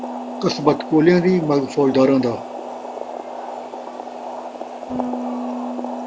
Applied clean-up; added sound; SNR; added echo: none; Boiling + Bass guitar; 7 dB; none.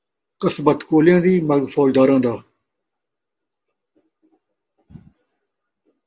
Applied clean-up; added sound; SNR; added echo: none; none; none; none.